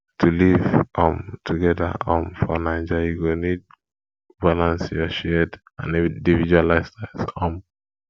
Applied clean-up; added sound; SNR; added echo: none; none; none; none.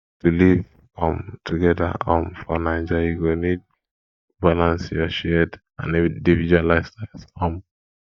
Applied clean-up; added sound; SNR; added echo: neural mask model DeepFilterNet 3.